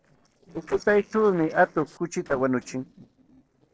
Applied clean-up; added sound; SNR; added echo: neural separator model SepFormer DNS4.